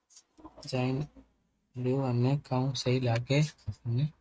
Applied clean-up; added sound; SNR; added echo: neural mask model RNNoise.